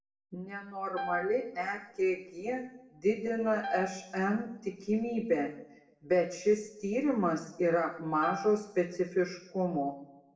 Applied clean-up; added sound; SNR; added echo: none; Piano; 12 dB; reverberation time 0.8 s.